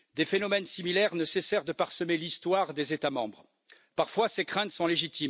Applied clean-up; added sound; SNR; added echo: none; none; none; none.